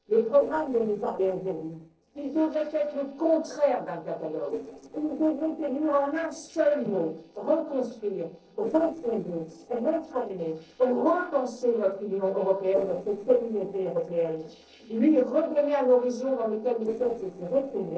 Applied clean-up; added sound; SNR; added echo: neural separator model SepFormer DNS4.